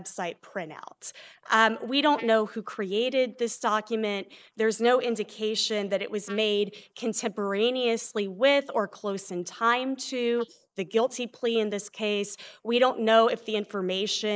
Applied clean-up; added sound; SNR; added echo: neural mask model Resemble Enhance denoiser.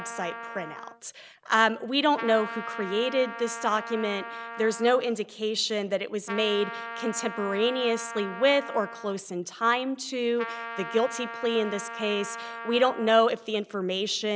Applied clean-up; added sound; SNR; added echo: none; Trumpet; 12 dB; none.